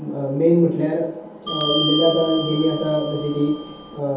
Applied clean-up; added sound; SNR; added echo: none; Bell; 7 dB; reverberation time 0.7 s.